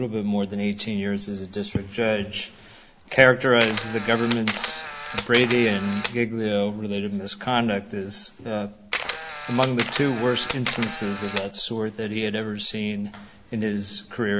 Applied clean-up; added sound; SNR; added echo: none; Camera; 6 dB; none.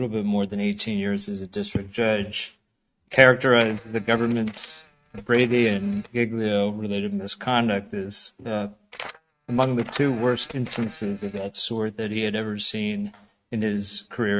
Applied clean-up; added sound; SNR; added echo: neural mask model RNNoise.